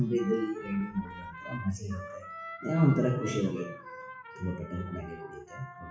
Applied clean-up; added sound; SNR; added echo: classical method WPE with log-MMSE.